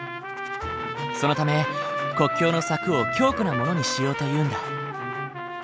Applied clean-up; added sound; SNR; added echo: none; Trumpet; 4 dB; none.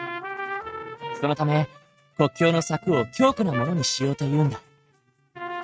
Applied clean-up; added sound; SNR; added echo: neural mask model RNNoise.